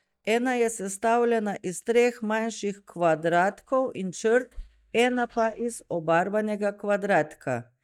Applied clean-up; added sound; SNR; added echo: neural mask model DeepFilterNet 3.